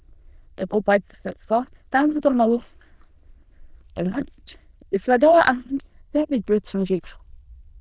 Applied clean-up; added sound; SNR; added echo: neural diffusion model UNIVERSE++.